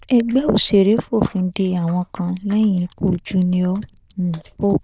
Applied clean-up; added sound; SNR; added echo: neural diffusion model UNIVERSE++.